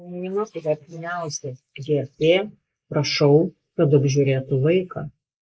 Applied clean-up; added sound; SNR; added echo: neural mask model Resemble Enhance denoiser.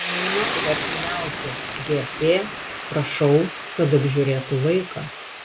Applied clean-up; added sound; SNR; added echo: none; Boiling / Hiss; 4 dB; none.